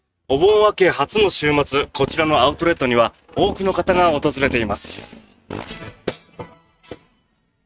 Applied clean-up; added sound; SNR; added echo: neural mask model RNNoise.